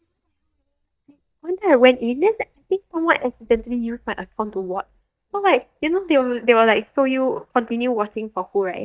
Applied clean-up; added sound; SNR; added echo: neural mask model DeepFilterNet 3.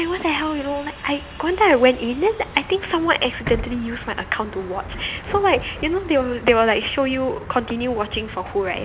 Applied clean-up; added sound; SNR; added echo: none; Bus; 13 dB; none.